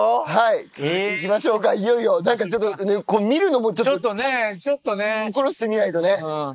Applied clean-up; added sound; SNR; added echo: neural mask model Resemble Enhance denoiser.